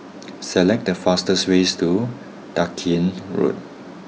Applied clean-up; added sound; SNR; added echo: none; none; none; none.